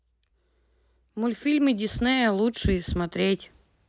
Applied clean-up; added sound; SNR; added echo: none; none; none; none.